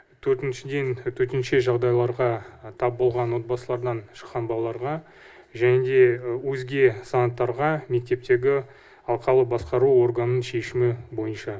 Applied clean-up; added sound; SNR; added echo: none; none; none; none.